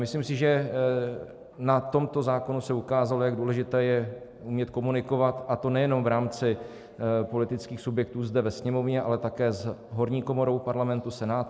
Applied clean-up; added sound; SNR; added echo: none; none; none; none.